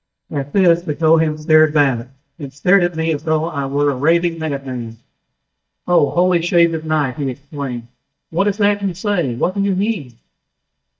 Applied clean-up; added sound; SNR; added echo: neural mask model DeepFilterNet 3.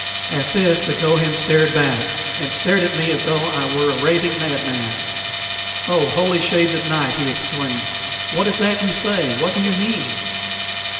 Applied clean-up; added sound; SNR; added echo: none; Tools; 1 dB; reverberation time 2.3 s.